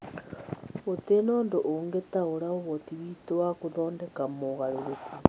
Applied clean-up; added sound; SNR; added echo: none; none; none; none.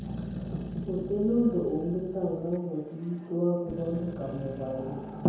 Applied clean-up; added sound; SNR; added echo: none; Growling; 10 dB; reverberation time 0.9 s.